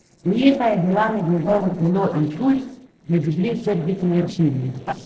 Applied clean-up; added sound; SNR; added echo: neural separator model SepFormer DNS4.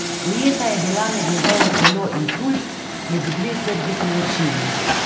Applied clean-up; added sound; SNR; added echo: none; Truck; 0 dB; reverberation time 1.9 s.